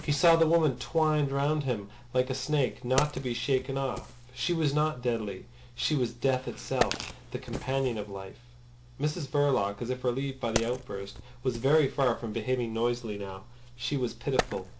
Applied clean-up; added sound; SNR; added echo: none; Tearing + Wood; 12 dB; none.